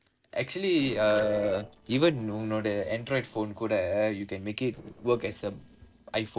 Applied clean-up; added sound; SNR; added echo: neural separator model SepFormer DNS4.